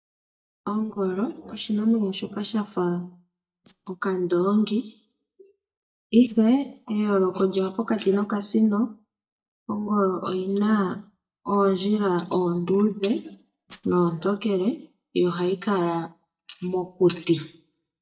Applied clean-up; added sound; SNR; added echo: neural mask model DeepFilterNet 3.